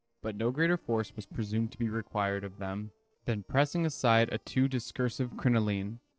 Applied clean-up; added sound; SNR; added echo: neural separator model SepFormer DNS4.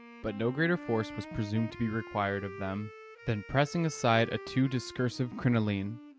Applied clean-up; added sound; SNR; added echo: none; Wind instrument, woodwind instrument; 15 dB; none.